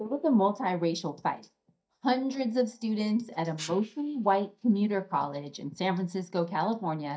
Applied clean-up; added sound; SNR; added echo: neural mask model DeepFilterNet 3.